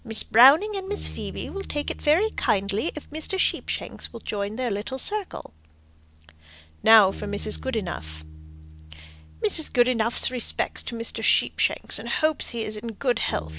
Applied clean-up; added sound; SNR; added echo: none; Bass guitar; 17 dB; none.